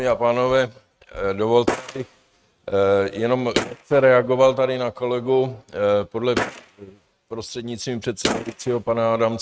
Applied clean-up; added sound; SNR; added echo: neural mask model RNNoise.